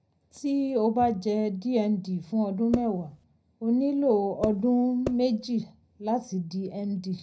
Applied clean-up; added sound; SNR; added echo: none; Percussion; 9 dB; reverberation time 0.3 s.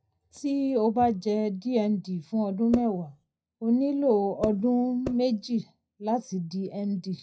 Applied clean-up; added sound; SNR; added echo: classical method WPE with log-MMSE.